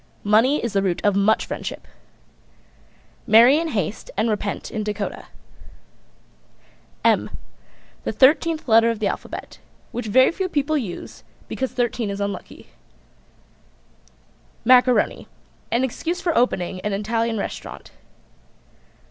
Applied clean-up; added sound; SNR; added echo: none; none; none; none.